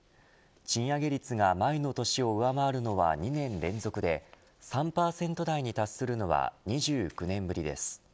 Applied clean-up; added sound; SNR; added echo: none; none; none; none.